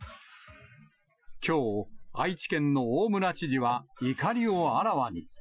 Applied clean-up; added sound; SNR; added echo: classical method Wiener filter.